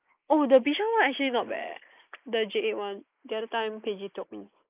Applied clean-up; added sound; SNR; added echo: neural mask model Resemble Enhance denoiser.